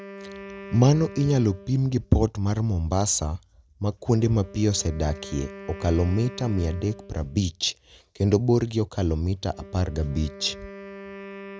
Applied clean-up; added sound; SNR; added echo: none; Wind instrument, woodwind instrument; 18 dB; none.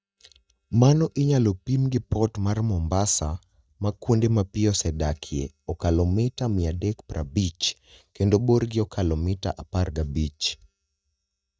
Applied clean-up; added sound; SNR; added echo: neural mask model DeepFilterNet 3.